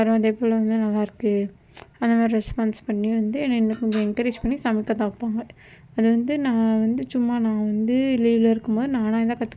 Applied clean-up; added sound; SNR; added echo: none; none; none; none.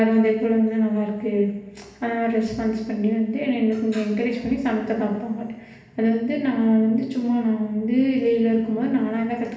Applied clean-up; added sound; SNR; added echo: none; none; none; reverberation time 0.9 s.